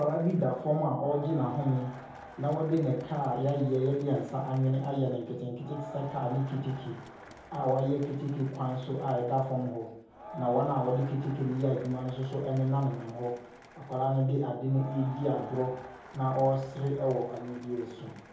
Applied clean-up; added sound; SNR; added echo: none; Crowd; 18 dB; reverberation time 0.7 s.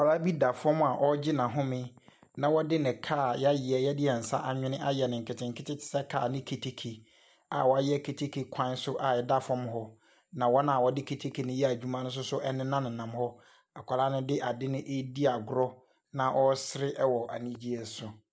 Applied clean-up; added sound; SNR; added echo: none; none; none; none.